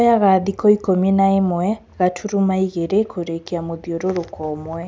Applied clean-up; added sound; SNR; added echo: none; none; none; none.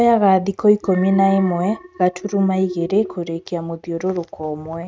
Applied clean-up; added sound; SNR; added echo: neural mask model RNNoise.